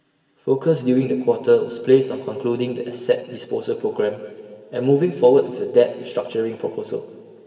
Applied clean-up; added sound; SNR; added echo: none; none; none; reverberation time 2.8 s.